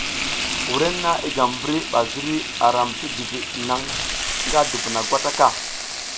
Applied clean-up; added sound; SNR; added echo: none; Frying (food); 3 dB; none.